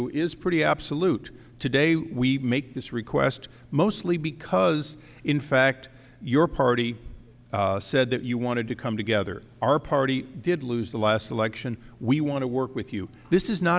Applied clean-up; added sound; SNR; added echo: none; none; none; none.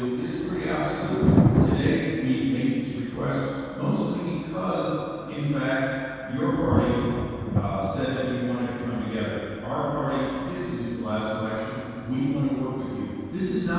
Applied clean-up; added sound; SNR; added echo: none; Thunder; 3 dB; reverberation time 2.1 s.